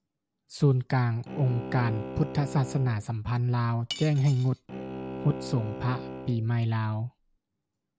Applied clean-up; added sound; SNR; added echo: none; Bowed string instrument + Cutlery, silverware / Dishes, pots, and pans; 11 dB; none.